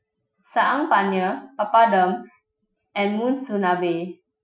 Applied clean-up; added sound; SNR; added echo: classical method Wiener filter.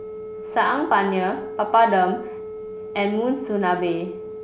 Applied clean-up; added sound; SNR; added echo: none; Telephone; 11 dB; none.